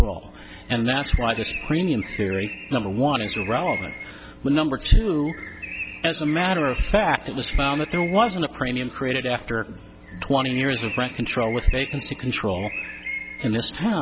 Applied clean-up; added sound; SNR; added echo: none; Bird; 13 dB; none.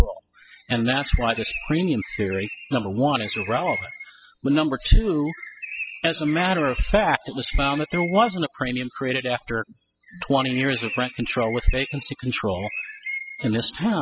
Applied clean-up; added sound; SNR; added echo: classical method spectral subtraction.